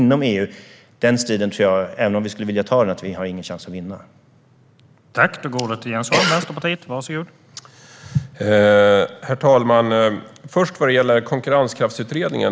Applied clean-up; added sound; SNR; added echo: none; none; none; none.